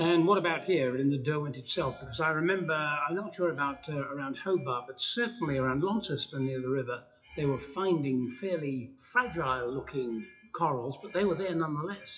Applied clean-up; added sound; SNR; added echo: classical method WPE with log-MMSE.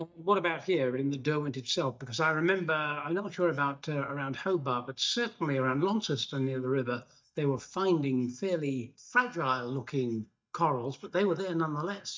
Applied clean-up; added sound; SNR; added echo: neural mask model DeepFilterNet 3.